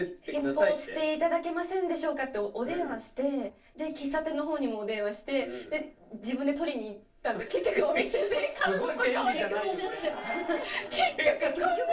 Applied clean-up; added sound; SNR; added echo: neural separator model SepFormer DNS4.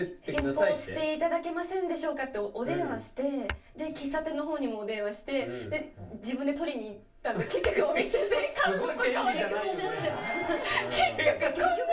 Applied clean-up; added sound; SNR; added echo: none; Tap / Hammer / Glass; 18 dB; reverberation time 0.3 s.